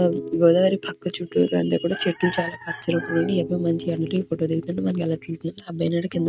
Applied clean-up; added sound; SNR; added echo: neural mask model RNNoise.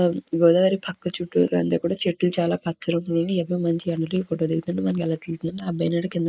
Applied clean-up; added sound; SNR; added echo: neural mask model Resemble Enhance denoiser.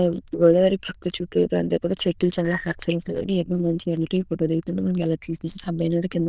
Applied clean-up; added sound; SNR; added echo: neural diffusion model UNIVERSE++.